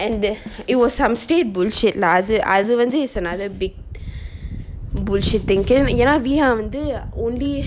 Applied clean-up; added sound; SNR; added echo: none; Bass drum / Snare drum / Drum kit; 18 dB; none.